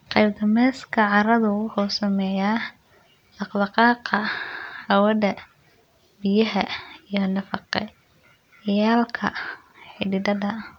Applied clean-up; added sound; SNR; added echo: none; none; none; none.